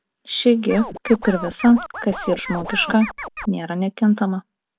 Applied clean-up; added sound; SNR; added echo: none; Scratching (performance technique); 12 dB; none.